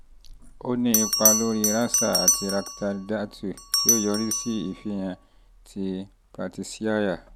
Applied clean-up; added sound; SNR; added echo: none; Bell; 0 dB; none.